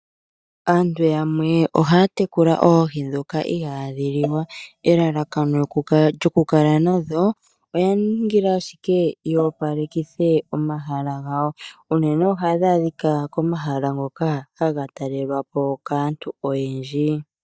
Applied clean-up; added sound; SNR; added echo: neural mask model DeepFilterNet 3.